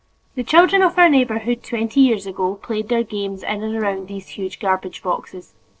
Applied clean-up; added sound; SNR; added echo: neural separator model SepFormer DNS4.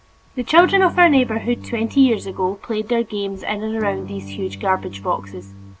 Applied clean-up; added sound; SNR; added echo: none; Electric guitar / Strum; 13 dB; none.